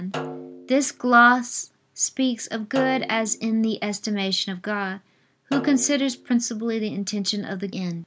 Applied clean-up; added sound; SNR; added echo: none; Snare drum; 15 dB; none.